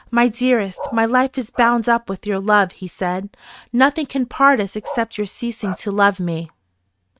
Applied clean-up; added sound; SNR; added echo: neural mask model RNNoise.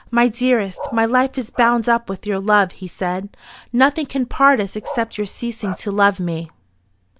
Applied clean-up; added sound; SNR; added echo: none; Bark; 15 dB; none.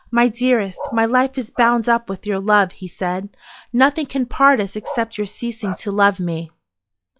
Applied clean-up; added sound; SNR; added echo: classical method log-MMSE.